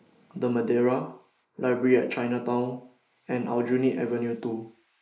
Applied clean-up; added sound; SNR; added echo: neural mask model Resemble Enhance denoiser.